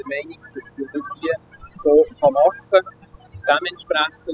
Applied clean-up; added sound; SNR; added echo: classical method spectral subtraction.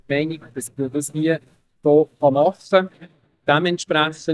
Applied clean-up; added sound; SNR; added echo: neural mask model DeepFilterNet 3.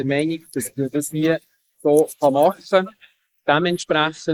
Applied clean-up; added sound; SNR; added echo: neural mask model Resemble Enhance denoiser.